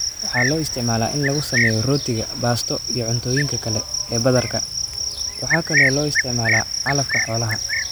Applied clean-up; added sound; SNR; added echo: none; Cricket; 0 dB; none.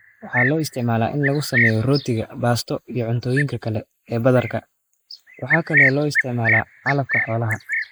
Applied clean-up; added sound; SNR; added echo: neural mask model Resemble Enhance denoiser.